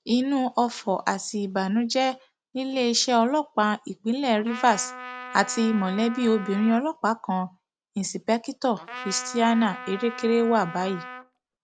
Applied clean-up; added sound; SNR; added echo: none; Trumpet; 14 dB; none.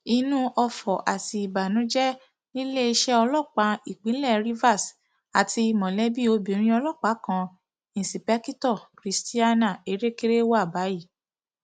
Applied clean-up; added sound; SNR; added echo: none; none; none; none.